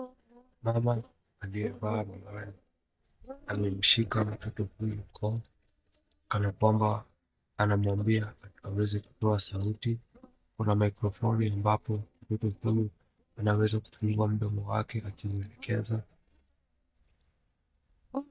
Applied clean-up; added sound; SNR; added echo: neural mask model DeepFilterNet 3.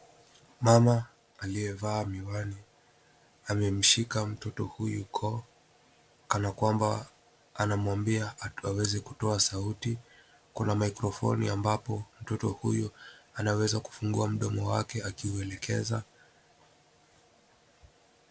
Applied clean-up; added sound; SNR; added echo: none; none; none; none.